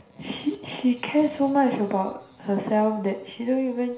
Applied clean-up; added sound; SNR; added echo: none; none; none; reverberation time 0.5 s.